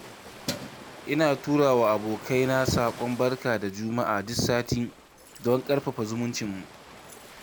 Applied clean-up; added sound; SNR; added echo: none; Ocean + Keys jangling; 16 dB; none.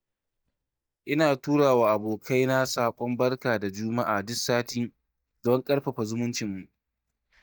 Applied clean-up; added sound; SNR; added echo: neural mask model DeepFilterNet 3.